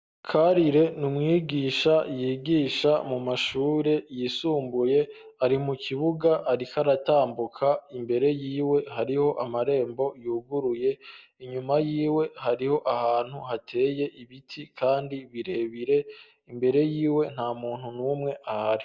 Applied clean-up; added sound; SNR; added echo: none; none; none; none.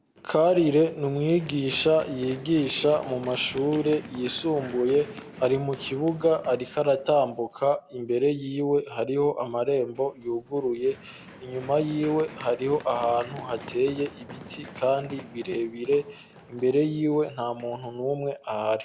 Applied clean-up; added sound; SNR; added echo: none; Run; 19 dB; none.